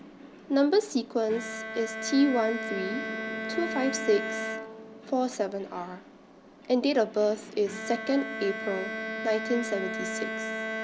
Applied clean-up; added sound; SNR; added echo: none; Bowed string instrument; 7 dB; none.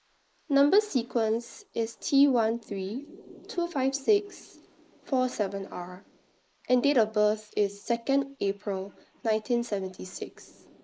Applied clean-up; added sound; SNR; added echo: neural mask model Resemble Enhance denoiser.